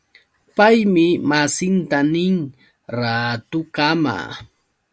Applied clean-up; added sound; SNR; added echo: none; none; none; none.